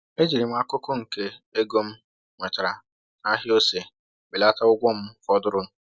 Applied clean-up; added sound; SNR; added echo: none; none; none; none.